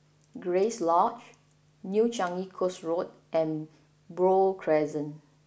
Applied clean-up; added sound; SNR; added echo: none; none; none; none.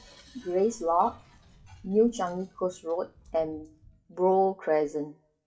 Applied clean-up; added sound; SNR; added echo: classical method WPE with log-MMSE.